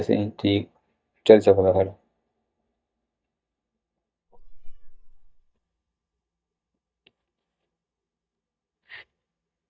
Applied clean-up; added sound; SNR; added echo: neural mask model DeepFilterNet 3.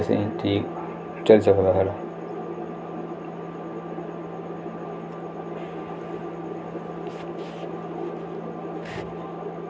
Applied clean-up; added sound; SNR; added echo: none; none; none; none.